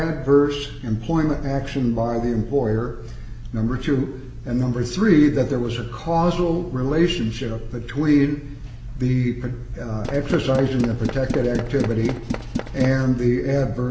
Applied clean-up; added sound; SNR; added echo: none; Tools; 8 dB; none.